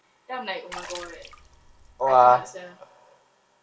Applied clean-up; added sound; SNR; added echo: none; Water / Splash, splatter; 18 dB; reverberation time 0.2 s.